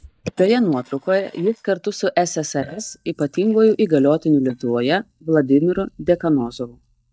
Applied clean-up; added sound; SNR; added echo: neural mask model DeepFilterNet 3.